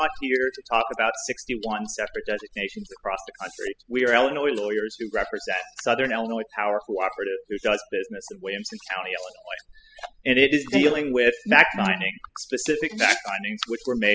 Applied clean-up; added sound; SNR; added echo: classical method spectral subtraction.